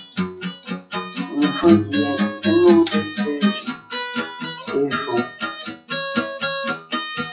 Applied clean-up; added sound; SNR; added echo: classical method WPE with log-MMSE.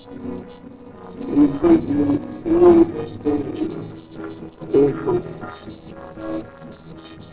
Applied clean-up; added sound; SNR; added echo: neural separator model SepFormer DNS4.